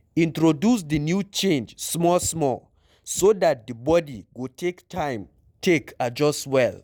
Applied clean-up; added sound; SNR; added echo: none; none; none; none.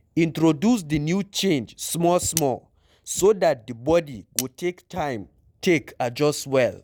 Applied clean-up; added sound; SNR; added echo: none; Cutlery, silverware; 13 dB; none.